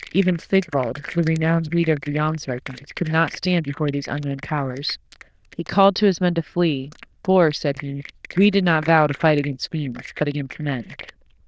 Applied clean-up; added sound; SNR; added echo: neural diffusion model UNIVERSE++.